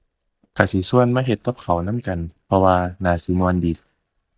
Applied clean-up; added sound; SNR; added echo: neural mask model DeepFilterNet 3.